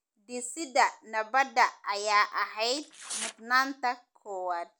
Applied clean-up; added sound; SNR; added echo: none; Tearing; 13 dB; none.